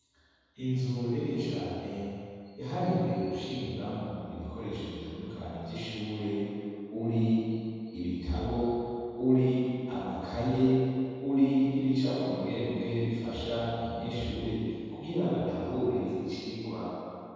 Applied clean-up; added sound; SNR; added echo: none; none; none; reverberation time 2.1 s.